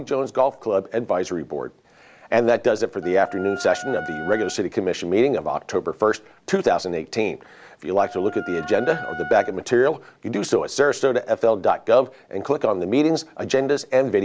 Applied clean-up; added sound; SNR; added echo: none; Wind instrument, woodwind instrument; 12 dB; none.